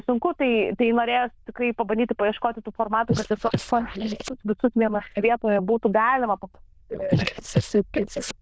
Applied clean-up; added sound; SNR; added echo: neural diffusion model UNIVERSE++.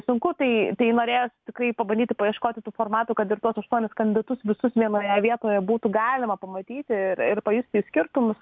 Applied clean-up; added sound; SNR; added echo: none; none; none; none.